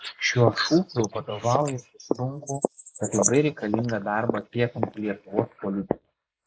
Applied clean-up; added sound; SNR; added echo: neural mask model Resemble Enhance denoiser.